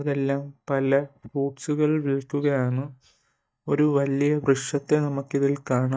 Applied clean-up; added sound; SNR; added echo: neural mask model DeepFilterNet 3.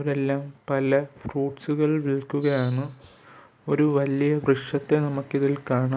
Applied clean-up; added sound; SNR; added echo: none; none; none; none.